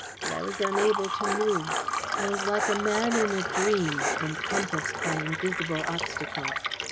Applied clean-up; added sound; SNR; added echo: none; Fill (with liquid) + Dog; 0 dB; none.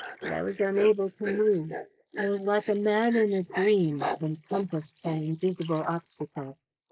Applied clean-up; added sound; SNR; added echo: neural mask model Resemble Enhance denoiser.